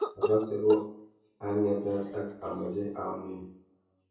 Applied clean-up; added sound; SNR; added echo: none; Cough; 8 dB; reverberation time 0.6 s.